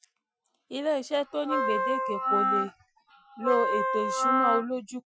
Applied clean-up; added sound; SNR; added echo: classical method Wiener filter.